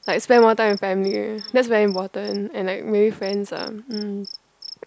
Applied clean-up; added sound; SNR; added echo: none; Cricket; 19 dB; none.